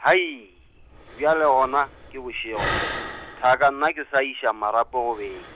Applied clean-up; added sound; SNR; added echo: none; Breathing; 12 dB; none.